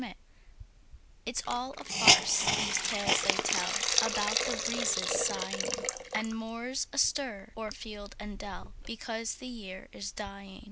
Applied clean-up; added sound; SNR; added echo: none; Hiss; -3 dB; none.